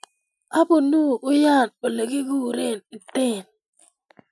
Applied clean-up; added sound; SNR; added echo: classical method Wiener filter.